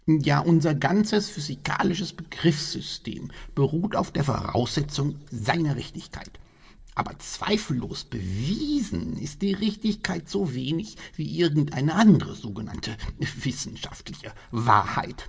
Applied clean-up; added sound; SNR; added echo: none; none; none; reverberation time 0.3 s.